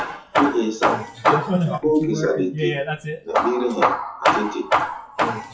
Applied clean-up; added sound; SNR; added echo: classical method WPE with log-MMSE.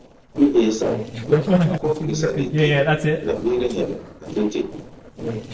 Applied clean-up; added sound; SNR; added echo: neural separator model SepFormer DNS4.